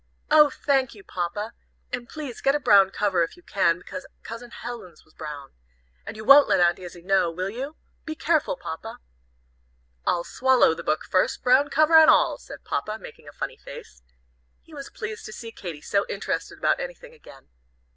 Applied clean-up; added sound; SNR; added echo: none; none; none; none.